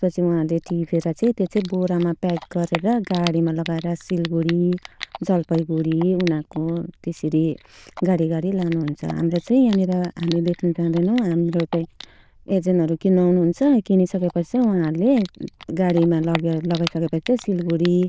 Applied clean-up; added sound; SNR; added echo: neural diffusion model UNIVERSE++.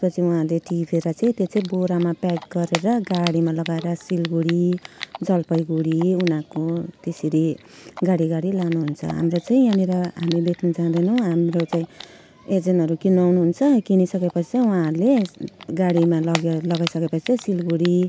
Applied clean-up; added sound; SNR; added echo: none; Typing; 18 dB; none.